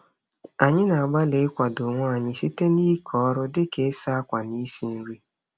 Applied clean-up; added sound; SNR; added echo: none; none; none; none.